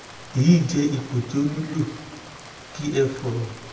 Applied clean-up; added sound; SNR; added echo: none; Rain; 18 dB; reverberation time 1.1 s.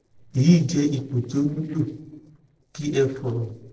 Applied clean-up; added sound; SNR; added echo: neural separator model SepFormer DNS4.